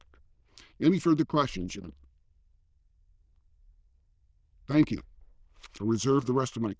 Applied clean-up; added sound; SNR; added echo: neural diffusion model UNIVERSE++.